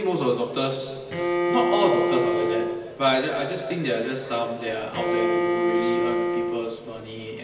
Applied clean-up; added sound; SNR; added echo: none; Bowed string instrument; -2 dB; reverberation time 2.3 s.